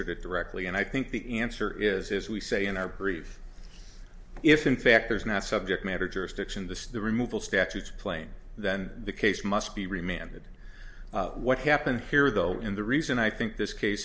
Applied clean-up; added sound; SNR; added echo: none; none; none; none.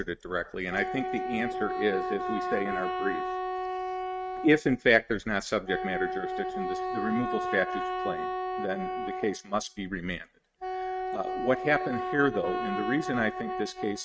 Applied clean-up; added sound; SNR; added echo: neural mask model RNNoise.